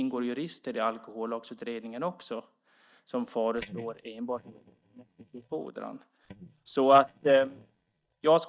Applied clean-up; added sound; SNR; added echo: neural mask model DeepFilterNet 3.